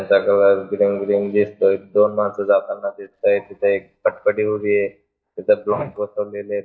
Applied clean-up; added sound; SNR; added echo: neural mask model DeepFilterNet 3.